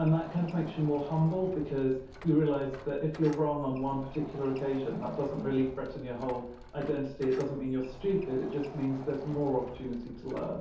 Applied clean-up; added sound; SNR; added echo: none; Door; 16 dB; reverberation time 0.6 s.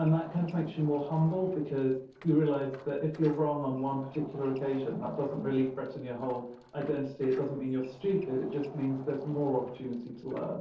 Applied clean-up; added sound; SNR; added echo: neural separator model SepFormer DNS4.